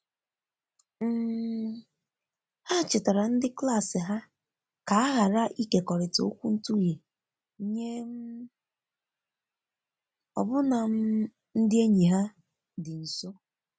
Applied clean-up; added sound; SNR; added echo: none; none; none; none.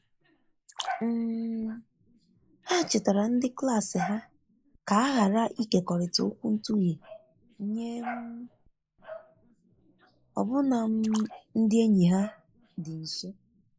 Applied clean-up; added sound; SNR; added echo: neural mask model Resemble Enhance denoiser.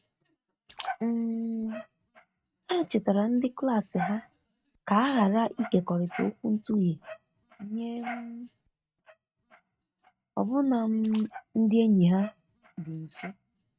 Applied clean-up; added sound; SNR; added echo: neural mask model RNNoise.